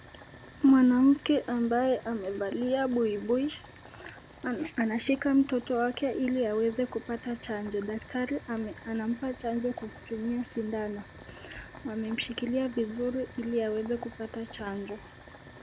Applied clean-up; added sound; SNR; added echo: none; Boiling; 13 dB; none.